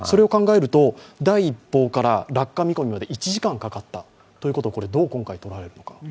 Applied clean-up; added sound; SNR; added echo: none; none; none; none.